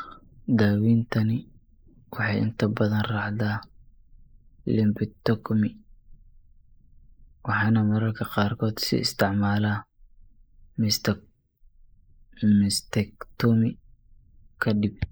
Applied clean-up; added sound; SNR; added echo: neural mask model Resemble Enhance denoiser.